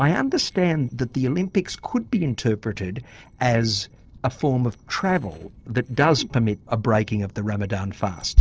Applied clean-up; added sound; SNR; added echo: neural separator model SepFormer DNS4.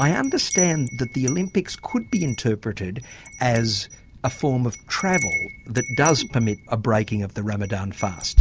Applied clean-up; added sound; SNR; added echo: none; Wind chime; 3 dB; none.